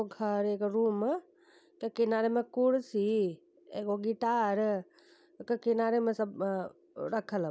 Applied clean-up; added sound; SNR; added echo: none; none; none; none.